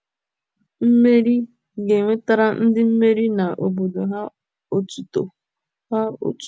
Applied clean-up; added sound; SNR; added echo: none; none; none; none.